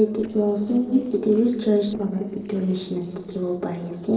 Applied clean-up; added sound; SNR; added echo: neural separator model SepFormer DNS4.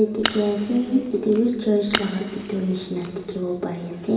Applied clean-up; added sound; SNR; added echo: none; Fire; 10 dB; reverberation time 2.3 s.